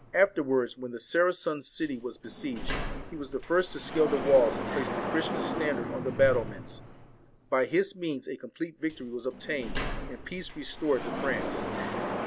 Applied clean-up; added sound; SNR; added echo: none; Sliding door; 6 dB; none.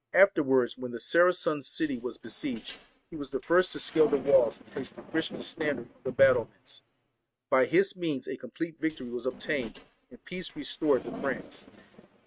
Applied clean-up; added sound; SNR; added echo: neural mask model RNNoise.